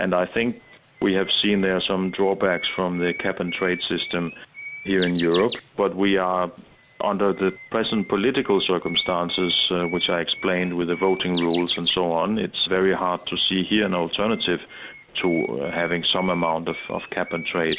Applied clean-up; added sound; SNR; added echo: none; Bird; 15 dB; none.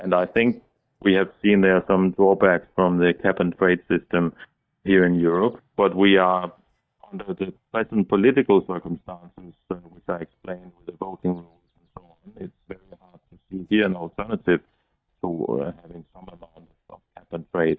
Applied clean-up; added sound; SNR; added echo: neural mask model DeepFilterNet 3.